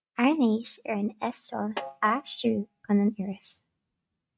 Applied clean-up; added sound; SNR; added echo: neural mask model RNNoise.